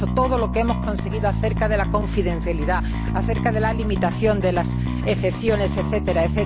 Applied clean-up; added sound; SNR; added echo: none; Bass guitar; 0 dB; none.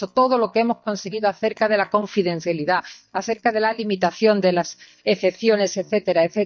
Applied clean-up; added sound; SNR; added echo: neural mask model DeepFilterNet 3.